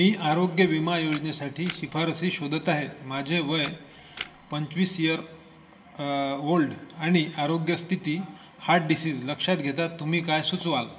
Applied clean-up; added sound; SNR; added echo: none; Camera; 17 dB; reverberation time 1.3 s.